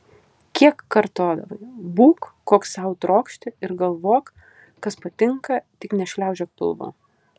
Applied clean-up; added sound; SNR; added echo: none; none; none; none.